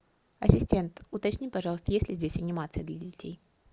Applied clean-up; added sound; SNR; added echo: none; none; none; none.